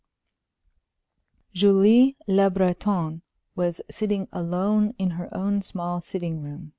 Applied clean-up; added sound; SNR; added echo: none; none; none; none.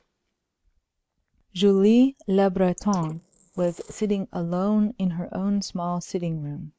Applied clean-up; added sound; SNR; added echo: neural mask model Resemble Enhance denoiser.